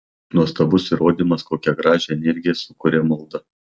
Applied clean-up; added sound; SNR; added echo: none; none; none; none.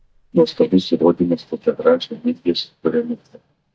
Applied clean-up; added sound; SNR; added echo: neural mask model DeepFilterNet 3.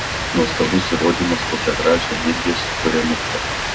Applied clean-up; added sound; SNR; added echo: none; Rain; 2 dB; reverberation time 0.2 s.